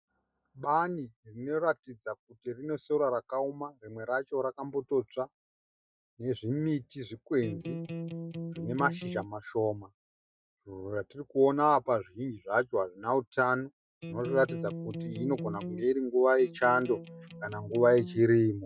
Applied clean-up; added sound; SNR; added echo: classical method Wiener filter.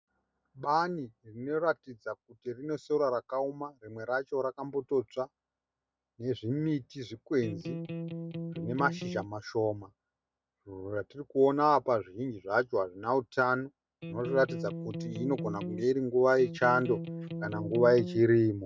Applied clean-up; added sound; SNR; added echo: none; Electric guitar; 7 dB; none.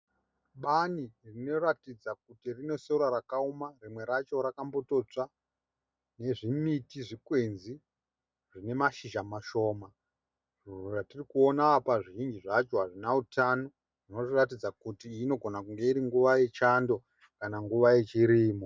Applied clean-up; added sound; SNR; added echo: none; none; none; none.